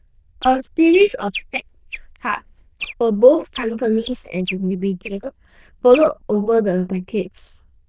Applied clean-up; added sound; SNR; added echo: neural diffusion model UNIVERSE++.